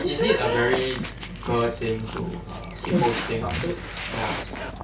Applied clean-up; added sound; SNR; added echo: none; Dog; 5 dB; reverberation time 0.2 s.